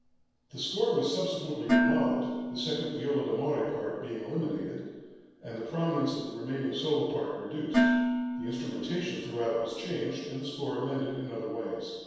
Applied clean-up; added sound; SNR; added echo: none; Dishes, pots, and pans; 2 dB; reverberation time 1.2 s.